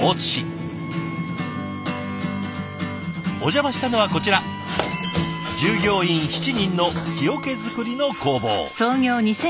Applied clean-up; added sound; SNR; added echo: none; Wind instrument, woodwind instrument; 15 dB; none.